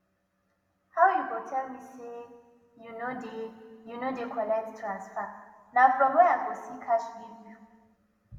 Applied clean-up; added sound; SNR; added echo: none; none; none; reverberation time 1.5 s.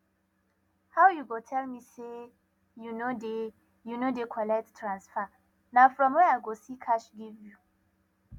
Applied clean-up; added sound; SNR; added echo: none; none; none; none.